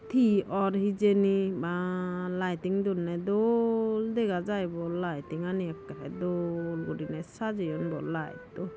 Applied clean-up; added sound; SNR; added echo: none; Wind instrument, woodwind instrument; 20 dB; none.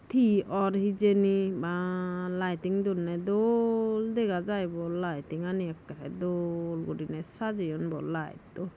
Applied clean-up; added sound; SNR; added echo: none; none; none; none.